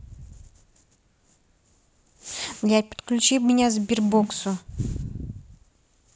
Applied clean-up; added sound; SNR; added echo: none; Whoosh, swoosh, swish; 10 dB; none.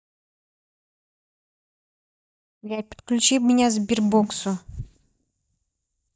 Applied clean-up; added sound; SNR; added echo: neural mask model DeepFilterNet 3.